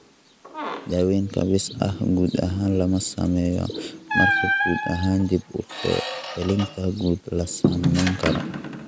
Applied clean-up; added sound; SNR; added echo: none; Squeak; 5 dB; none.